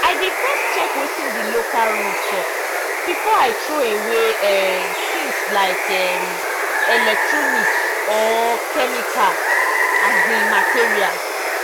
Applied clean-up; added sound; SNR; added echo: none; Water; -2 dB; none.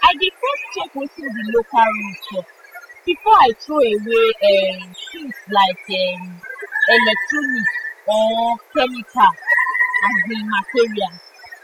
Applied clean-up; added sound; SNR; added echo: classical method spectral subtraction.